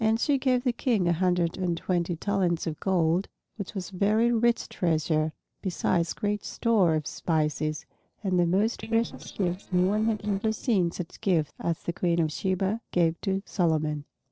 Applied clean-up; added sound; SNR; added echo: neural separator model SepFormer DNS4.